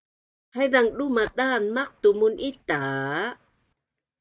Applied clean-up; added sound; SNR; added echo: neural mask model DeepFilterNet 3.